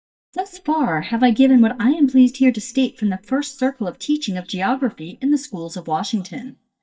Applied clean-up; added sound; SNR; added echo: neural mask model DeepFilterNet 3.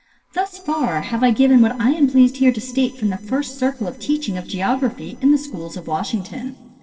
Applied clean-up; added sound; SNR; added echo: neural separator model SepFormer DNS4.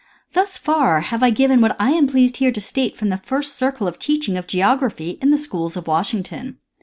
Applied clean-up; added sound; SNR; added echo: none; none; none; none.